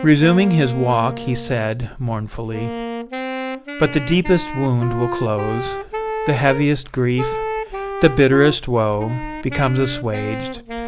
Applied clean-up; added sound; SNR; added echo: none; Wind instrument, woodwind instrument; 9 dB; none.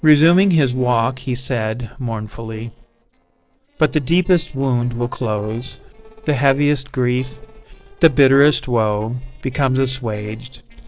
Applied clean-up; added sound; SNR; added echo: neural separator model SepFormer DNS4.